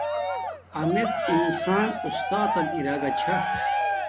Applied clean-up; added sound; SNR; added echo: none; Cheering; -1 dB; none.